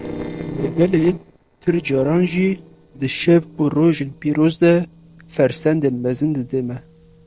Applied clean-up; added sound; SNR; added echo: neural separator model SepFormer DNS4.